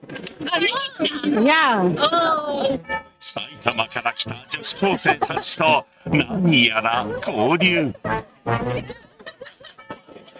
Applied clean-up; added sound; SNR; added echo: neural mask model RNNoise.